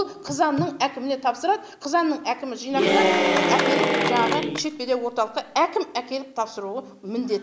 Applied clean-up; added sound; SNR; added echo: none; Applause / Cheering; -3 dB; none.